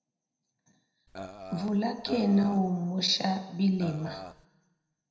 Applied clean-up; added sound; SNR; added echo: none; Burping, eructation; 13 dB; reverberation time 0.8 s.